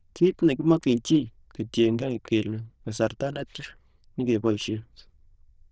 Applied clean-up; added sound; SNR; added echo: neural diffusion model UNIVERSE++.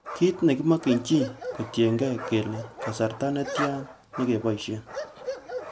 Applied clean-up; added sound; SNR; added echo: none; Bark; 10 dB; none.